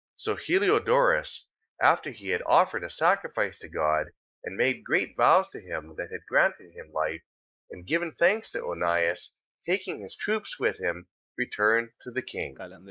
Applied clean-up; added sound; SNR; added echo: neural mask model Resemble Enhance denoiser.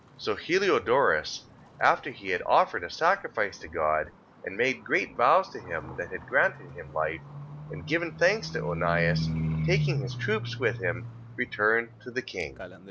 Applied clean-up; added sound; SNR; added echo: none; Livestock, farm animals, working animals; 8 dB; none.